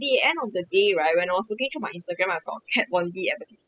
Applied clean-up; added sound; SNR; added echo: classical method spectral subtraction.